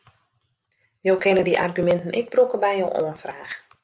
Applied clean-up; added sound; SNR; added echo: none; none; none; none.